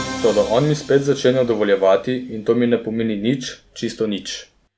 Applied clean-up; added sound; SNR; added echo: none; Musical instrument; 17 dB; none.